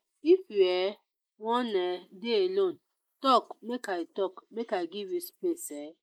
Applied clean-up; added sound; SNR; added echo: neural mask model Resemble Enhance denoiser.